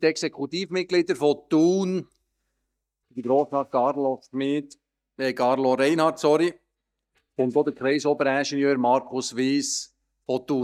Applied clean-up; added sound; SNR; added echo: neural mask model DeepFilterNet 3.